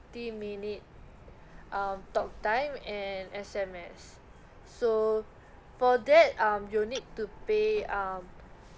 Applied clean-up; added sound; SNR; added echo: none; Truck + Tap / Glass; 19 dB; none.